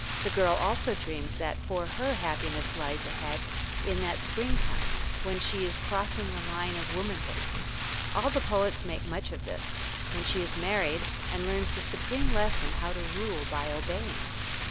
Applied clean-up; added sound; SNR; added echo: none; Rain; -3 dB; none.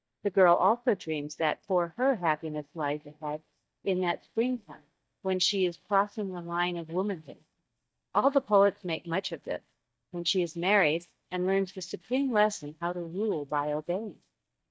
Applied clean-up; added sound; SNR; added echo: neural mask model DeepFilterNet 3.